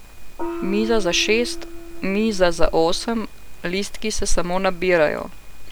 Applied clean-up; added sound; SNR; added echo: none; Gong; 10 dB; none.